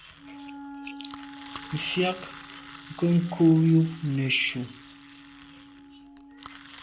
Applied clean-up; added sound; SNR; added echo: none; Wind instrument, woodwind instrument + Engine; 16 dB; none.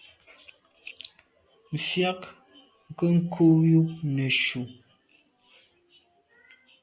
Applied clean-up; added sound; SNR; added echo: none; none; none; none.